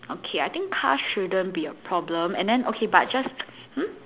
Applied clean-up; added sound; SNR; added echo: none; none; none; none.